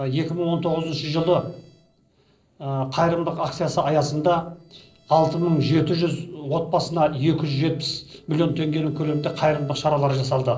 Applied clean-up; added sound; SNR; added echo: neural separator model SepFormer DNS4.